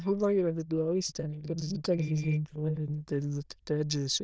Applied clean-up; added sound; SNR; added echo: neural diffusion model UNIVERSE++.